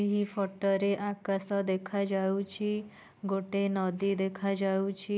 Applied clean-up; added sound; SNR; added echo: none; none; none; none.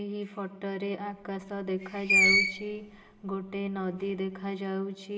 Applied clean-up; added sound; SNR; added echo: none; Screech; -4 dB; reverberation time 1.4 s.